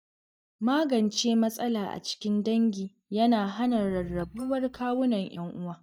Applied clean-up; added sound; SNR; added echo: neural mask model DeepFilterNet 3.